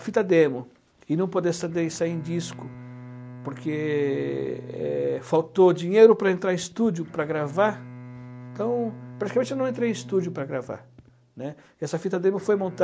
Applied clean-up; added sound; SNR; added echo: none; Bowed string instrument; 18 dB; none.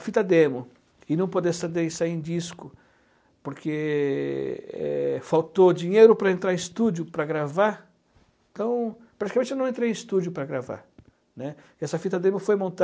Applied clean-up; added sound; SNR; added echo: none; none; none; none.